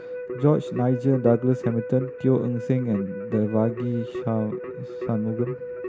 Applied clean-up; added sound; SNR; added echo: none; Keyboard (musical); 9 dB; none.